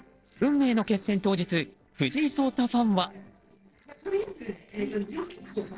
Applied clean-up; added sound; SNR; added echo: neural separator model SepFormer DNS4.